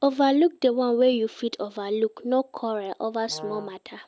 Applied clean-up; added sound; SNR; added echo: none; Brass instrument; 17 dB; none.